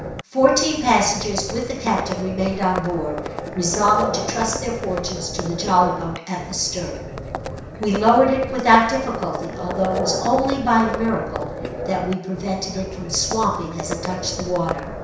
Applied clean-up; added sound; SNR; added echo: none; Livestock, farm animals, working animals; 7 dB; reverberation time 0.7 s.